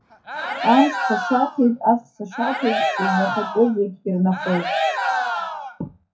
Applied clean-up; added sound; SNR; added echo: classical method WPE with log-MMSE.